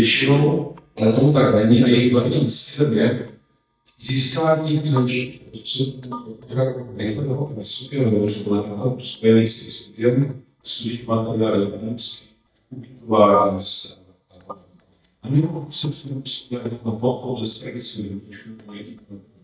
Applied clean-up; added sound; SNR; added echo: neural mask model DeepFilterNet 3.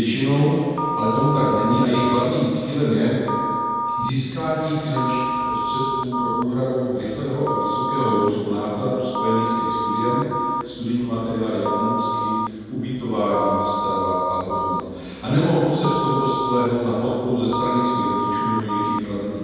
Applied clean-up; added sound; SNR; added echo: none; Telephone; 4 dB; reverberation time 2.1 s.